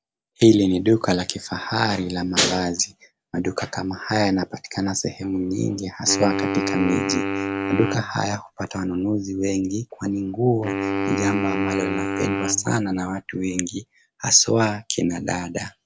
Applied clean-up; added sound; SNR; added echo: none; Wind instrument, woodwind instrument; 4 dB; none.